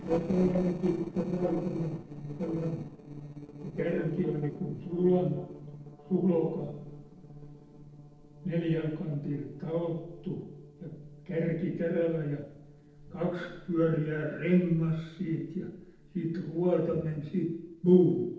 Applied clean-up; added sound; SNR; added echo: neural separator model SepFormer DNS4.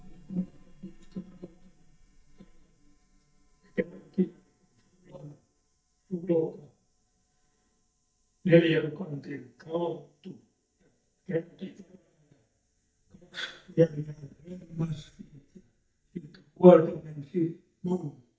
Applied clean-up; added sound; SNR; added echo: neural mask model DeepFilterNet 3.